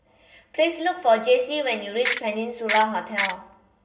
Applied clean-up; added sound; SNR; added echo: none; Ratchet, pawl; -3 dB; reverberation time 0.8 s.